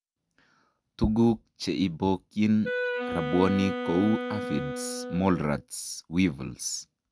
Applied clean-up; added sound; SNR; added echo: none; Wind instrument, woodwind instrument; 5 dB; none.